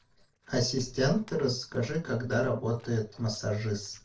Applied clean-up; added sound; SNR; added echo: neural separator model SepFormer DNS4.